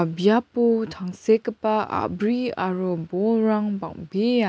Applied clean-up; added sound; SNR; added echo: none; none; none; none.